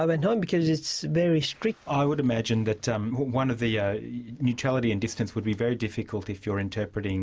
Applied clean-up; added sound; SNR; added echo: none; none; none; none.